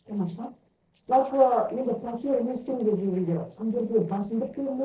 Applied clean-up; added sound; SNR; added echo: neural separator model SepFormer DNS4.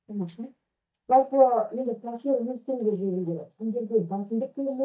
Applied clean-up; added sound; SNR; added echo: neural mask model DeepFilterNet 3.